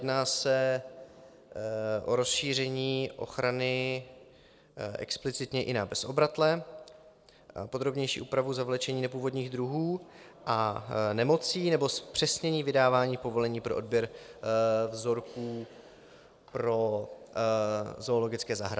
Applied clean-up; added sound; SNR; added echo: none; none; none; none.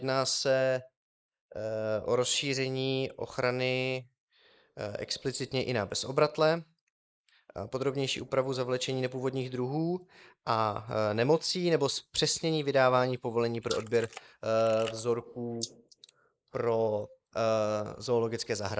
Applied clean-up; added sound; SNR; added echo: neural mask model Resemble Enhance denoiser.